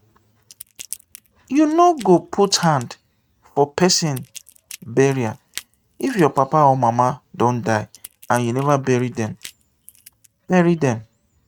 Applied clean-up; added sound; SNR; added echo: neural mask model RNNoise.